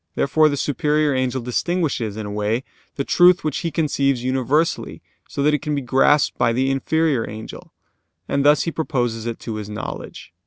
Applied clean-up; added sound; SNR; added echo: none; none; none; none.